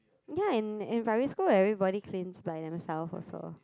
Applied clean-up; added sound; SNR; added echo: none; none; none; none.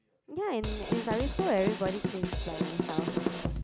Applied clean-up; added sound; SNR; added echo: none; Drum kit; -1 dB; none.